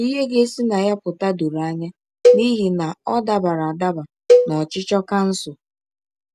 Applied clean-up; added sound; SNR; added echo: none; Cowbell; -1 dB; none.